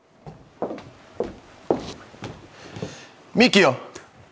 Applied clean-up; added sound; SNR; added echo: none; none; none; none.